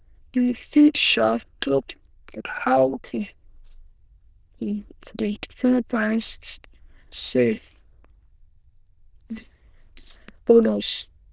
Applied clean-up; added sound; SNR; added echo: neural diffusion model UNIVERSE++.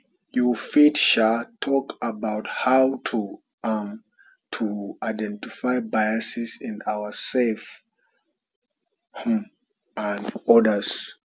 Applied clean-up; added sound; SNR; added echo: none; none; none; none.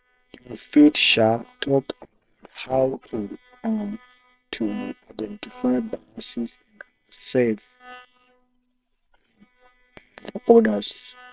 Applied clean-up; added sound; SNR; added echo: neural separator model SepFormer WHAM!.